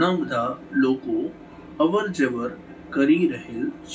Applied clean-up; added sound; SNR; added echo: none; none; none; reverberation time 0.2 s.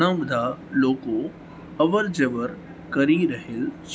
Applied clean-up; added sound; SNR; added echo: none; none; none; none.